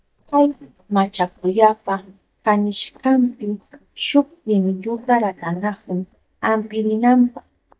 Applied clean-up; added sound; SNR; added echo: neural mask model DeepFilterNet 3.